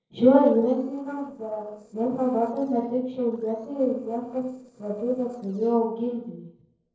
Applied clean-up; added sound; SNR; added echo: neural separator model SepFormer DNS4.